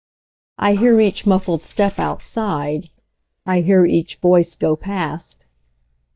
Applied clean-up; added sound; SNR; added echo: neural mask model DeepFilterNet 3.